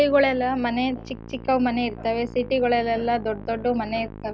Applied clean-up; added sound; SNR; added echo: none; Musical instrument; 15 dB; none.